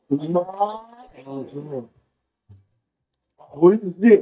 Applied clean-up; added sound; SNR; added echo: neural mask model DeepFilterNet 3.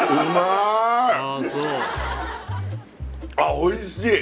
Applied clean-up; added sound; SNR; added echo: none; none; none; none.